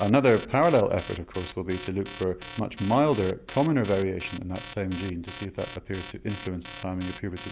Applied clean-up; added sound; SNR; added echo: none; Alarm; 5 dB; none.